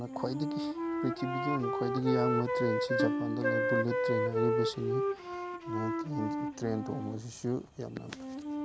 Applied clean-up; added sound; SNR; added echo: none; Acoustic guitar + Wind instrument, woodwind instrument; -2 dB; none.